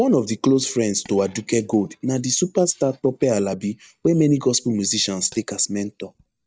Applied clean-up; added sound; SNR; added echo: neural mask model DeepFilterNet 3.